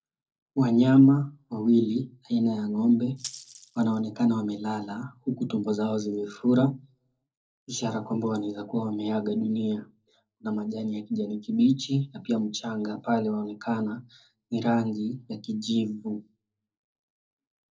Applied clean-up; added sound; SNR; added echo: neural separator model SepFormer DNS4.